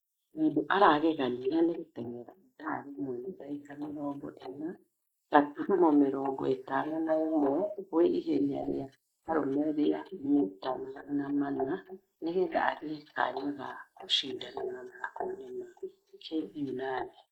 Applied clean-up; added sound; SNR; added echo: neural mask model Resemble Enhance denoiser.